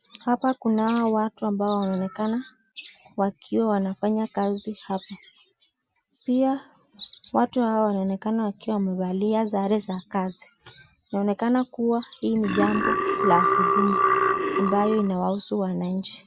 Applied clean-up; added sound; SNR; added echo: none; Burping, eructation; -2 dB; none.